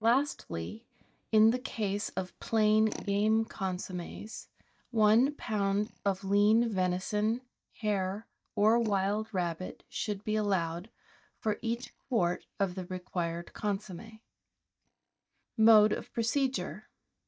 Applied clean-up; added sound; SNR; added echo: neural mask model DeepFilterNet 3.